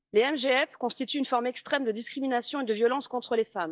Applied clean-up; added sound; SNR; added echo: neural mask model DeepFilterNet 3.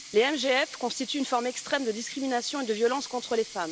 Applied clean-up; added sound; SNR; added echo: none; Sink (filling or washing); 16 dB; none.